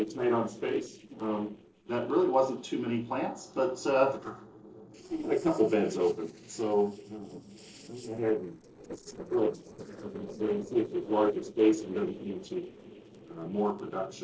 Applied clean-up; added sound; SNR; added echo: neural separator model SepFormer DNS4.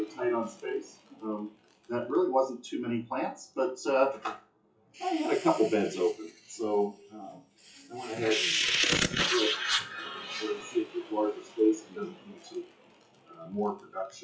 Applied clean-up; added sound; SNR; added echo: classical method WPE with log-MMSE.